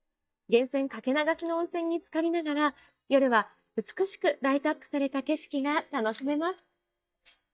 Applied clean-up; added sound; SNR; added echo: neural mask model DeepFilterNet 3.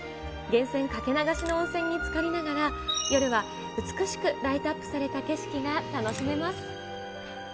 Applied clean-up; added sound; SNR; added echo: none; Bowed string instrument + Crackle; 18 dB; none.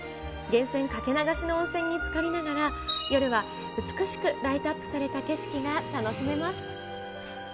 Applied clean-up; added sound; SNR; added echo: none; none; none; none.